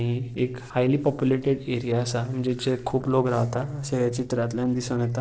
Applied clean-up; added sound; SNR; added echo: neural separator model SepFormer DNS4.